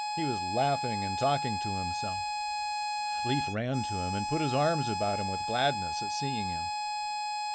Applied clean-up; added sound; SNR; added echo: none; Harmonica; 0 dB; none.